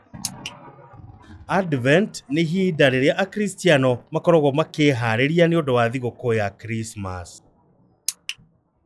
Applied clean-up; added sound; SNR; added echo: classical method log-MMSE.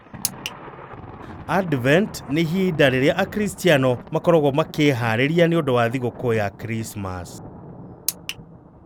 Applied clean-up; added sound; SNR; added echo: none; Thunder; 17 dB; none.